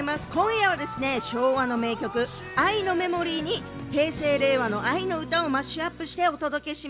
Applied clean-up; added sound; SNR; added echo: none; none; none; none.